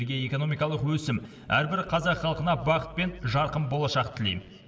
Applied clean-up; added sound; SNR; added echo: none; none; none; reverberation time 2.4 s.